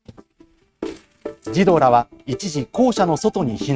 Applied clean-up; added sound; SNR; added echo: neural mask model RNNoise.